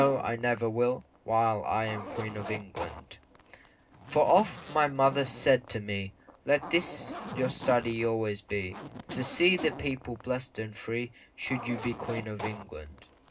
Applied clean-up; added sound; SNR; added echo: none; Zipper (clothing); 13 dB; reverberation time 0.2 s.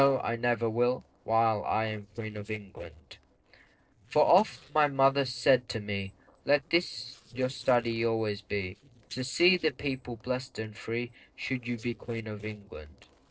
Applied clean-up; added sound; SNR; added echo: neural separator model SepFormer DNS4.